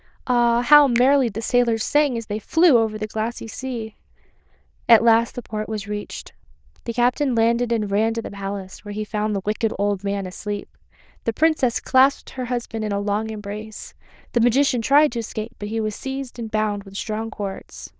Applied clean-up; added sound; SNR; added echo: neural diffusion model UNIVERSE++.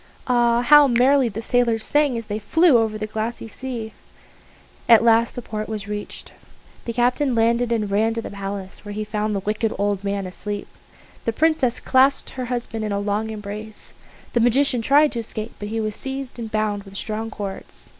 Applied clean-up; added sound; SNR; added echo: none; Finger snapping; 19 dB; none.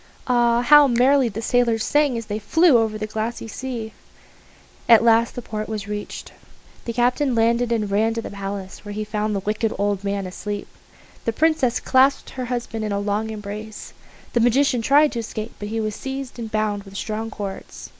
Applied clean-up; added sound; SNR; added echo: neural mask model Resemble Enhance denoiser.